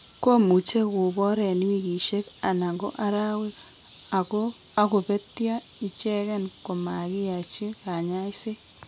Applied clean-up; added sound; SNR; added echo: none; none; none; none.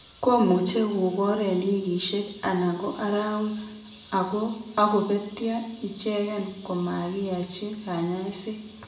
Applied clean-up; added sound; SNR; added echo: none; none; none; reverberation time 0.7 s.